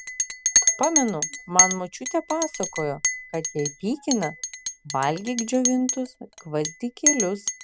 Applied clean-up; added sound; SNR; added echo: none; Chink, clink; -1 dB; none.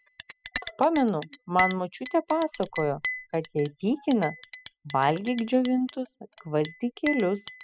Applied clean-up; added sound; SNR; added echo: classical method spectral subtraction.